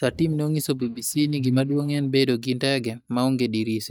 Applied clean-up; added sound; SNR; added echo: neural mask model DeepFilterNet 3.